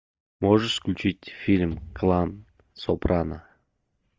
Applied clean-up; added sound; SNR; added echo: neural mask model DeepFilterNet 3.